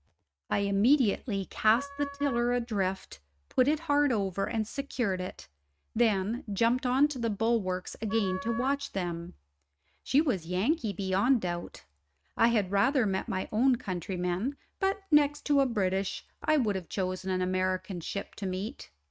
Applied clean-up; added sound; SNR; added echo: neural mask model RNNoise.